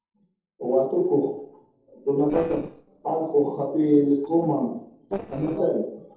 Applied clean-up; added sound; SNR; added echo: neural separator model SepFormer DNS4.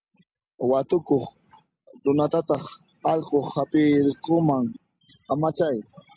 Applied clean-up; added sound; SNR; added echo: none; none; none; none.